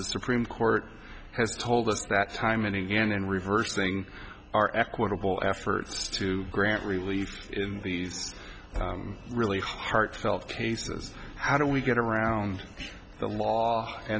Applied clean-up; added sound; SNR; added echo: none; none; none; none.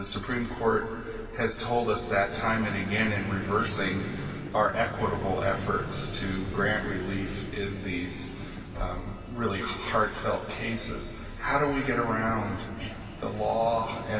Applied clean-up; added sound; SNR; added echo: none; Vehicle; 12 dB; reverberation time 2.6 s.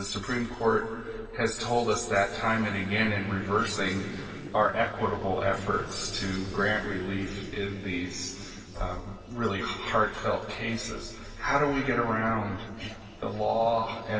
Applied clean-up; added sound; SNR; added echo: neural separator model SepFormer DNS4.